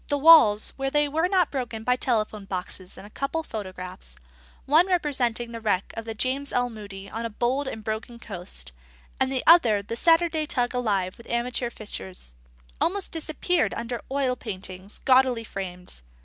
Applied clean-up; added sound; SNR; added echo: none; none; none; none.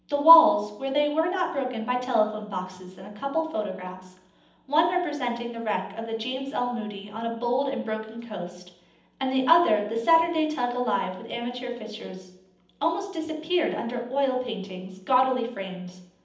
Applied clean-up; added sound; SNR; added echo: none; none; none; reverberation time 0.8 s.